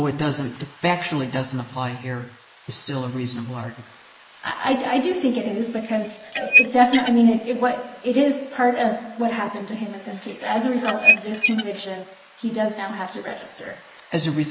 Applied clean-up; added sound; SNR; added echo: neural mask model Resemble Enhance denoiser.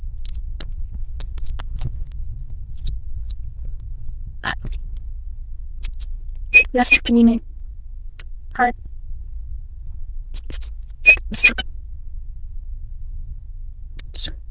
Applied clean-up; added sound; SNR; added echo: neural diffusion model UNIVERSE++.